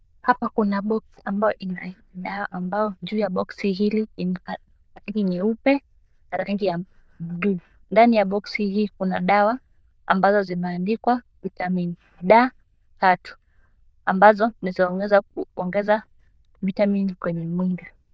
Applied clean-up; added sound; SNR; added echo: neural diffusion model UNIVERSE++.